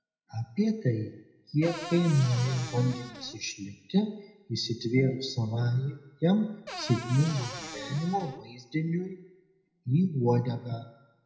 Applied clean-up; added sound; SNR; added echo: none; Cupboard open or close / Door; 12 dB; reverberation time 0.8 s.